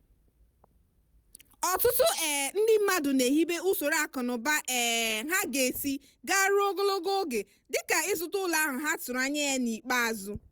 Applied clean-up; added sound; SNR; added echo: none; none; none; none.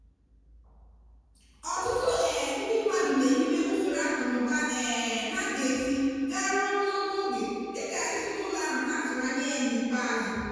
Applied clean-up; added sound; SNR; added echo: none; none; none; reverberation time 2.1 s.